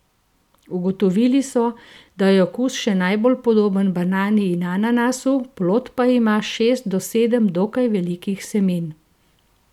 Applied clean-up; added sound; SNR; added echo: none; none; none; none.